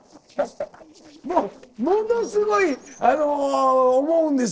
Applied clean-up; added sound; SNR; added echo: neural separator model SepFormer DNS4.